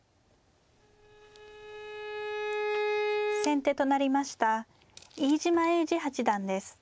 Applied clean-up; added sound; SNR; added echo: none; Bowed string instrument; 3 dB; none.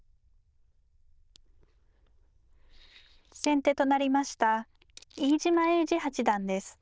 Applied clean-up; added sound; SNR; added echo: neural diffusion model UNIVERSE++.